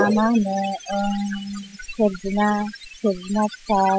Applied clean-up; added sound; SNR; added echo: classical method spectral subtraction.